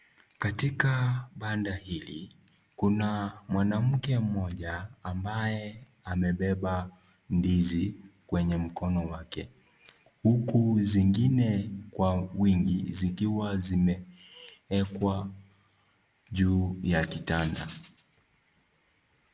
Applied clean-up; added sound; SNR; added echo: none; none; none; none.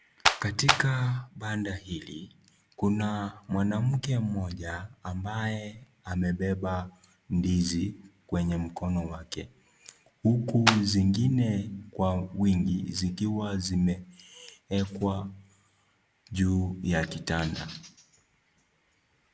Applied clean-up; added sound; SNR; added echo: none; Clapping; -3 dB; none.